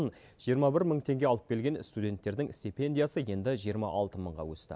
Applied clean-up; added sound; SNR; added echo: none; none; none; none.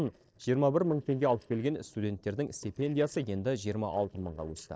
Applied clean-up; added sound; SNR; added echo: neural separator model SepFormer DNS4.